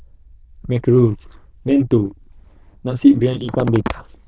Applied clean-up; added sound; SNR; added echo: neural diffusion model UNIVERSE++.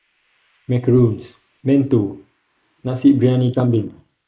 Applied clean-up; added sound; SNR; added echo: neural mask model Resemble Enhance denoiser.